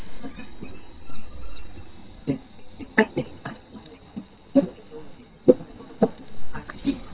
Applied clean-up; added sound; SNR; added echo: neural mask model DeepFilterNet 3.